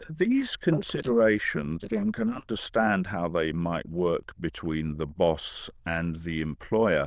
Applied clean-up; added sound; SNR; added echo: neural diffusion model UNIVERSE++.